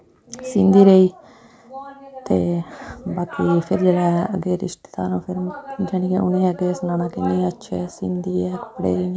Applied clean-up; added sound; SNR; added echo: none; none; none; none.